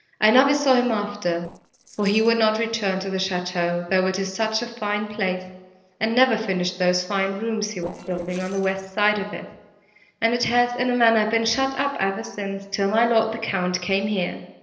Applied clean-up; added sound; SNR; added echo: neural separator model SepFormer DNS4.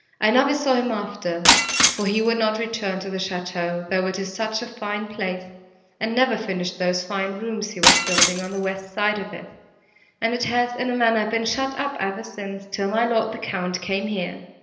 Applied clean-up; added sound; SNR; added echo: none; Shatter; -3 dB; reverberation time 0.8 s.